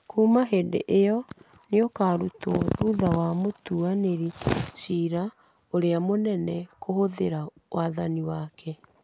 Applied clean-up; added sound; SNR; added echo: none; none; none; none.